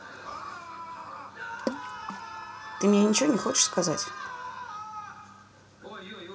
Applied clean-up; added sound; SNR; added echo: none; Water / Splash, splatter; 13 dB; none.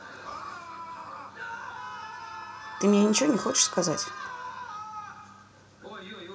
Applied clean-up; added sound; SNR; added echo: none; none; none; none.